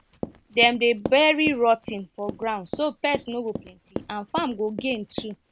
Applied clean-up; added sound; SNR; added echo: none; Run; 12 dB; none.